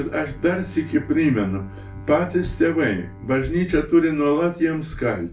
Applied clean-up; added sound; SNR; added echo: none; Bowed string instrument; 19 dB; reverberation time 0.3 s.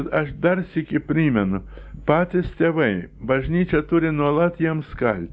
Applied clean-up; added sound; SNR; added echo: none; none; none; none.